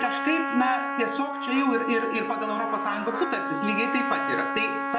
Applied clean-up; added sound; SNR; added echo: none; Trumpet; 2 dB; reverberation time 0.4 s.